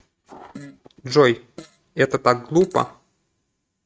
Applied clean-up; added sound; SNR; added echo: neural mask model RNNoise.